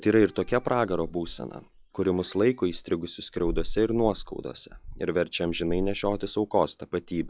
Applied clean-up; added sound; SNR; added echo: classical method log-MMSE.